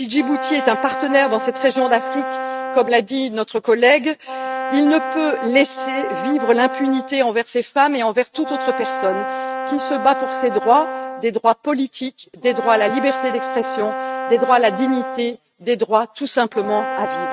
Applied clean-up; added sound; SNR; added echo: neural mask model RNNoise.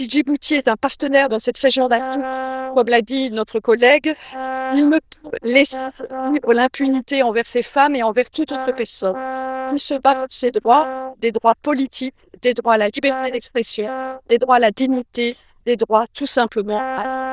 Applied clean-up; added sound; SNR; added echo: neural diffusion model UNIVERSE++.